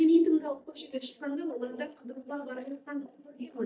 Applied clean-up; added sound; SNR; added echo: neural mask model DeepFilterNet 3.